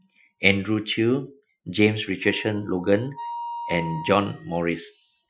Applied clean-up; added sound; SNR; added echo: classical method Wiener filter.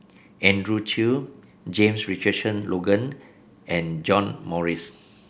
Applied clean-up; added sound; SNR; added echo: none; none; none; none.